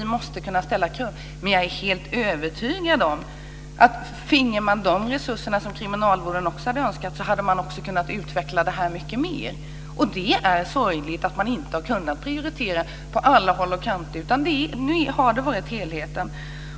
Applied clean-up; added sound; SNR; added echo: none; none; none; none.